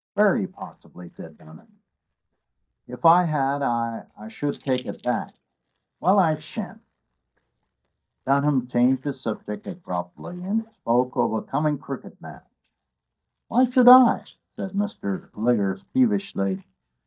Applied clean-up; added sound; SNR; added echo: neural mask model DeepFilterNet 3.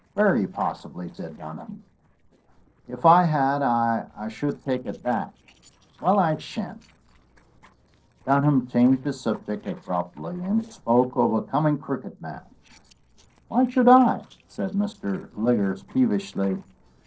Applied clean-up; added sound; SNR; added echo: neural separator model SepFormer DNS4.